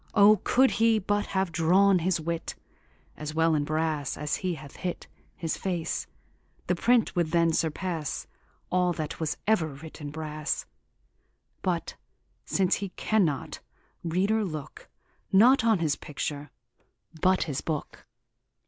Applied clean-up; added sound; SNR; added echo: none; none; none; none.